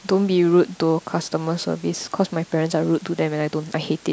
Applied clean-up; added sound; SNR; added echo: none; none; none; none.